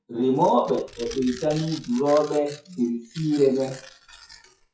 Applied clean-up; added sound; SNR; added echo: classical method WPE with log-MMSE.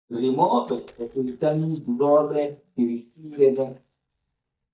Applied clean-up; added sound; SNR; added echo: neural mask model DeepFilterNet 3.